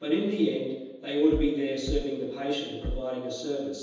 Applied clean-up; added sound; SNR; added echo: none; Bass drum; 6 dB; reverberation time 1.1 s.